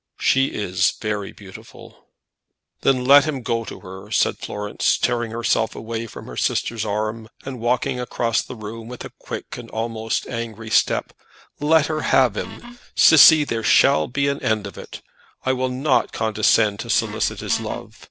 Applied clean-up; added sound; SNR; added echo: none; Wood; 15 dB; none.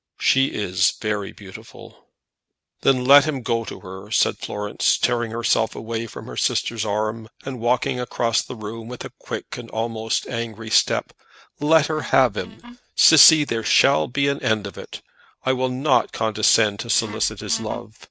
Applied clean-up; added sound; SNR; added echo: neural mask model RNNoise.